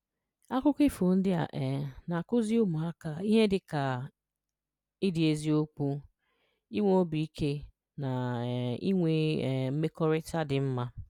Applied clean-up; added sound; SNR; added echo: none; none; none; none.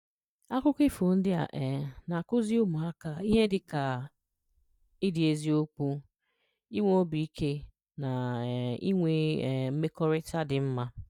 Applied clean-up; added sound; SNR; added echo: neural mask model DeepFilterNet 3.